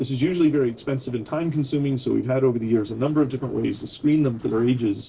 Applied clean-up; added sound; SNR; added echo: neural separator model SepFormer DNS4.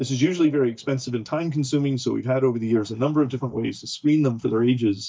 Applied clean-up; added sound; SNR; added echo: neural mask model DeepFilterNet 3.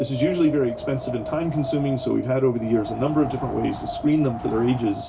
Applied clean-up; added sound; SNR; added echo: none; Wind; 9 dB; reverberation time 0.2 s.